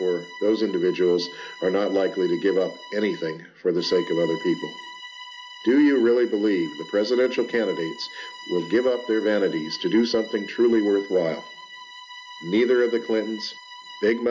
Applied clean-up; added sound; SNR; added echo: none; Bowed string instrument; 17 dB; none.